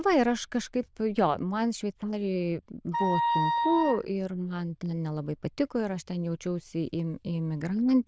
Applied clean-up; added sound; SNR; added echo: neural diffusion model UNIVERSE++.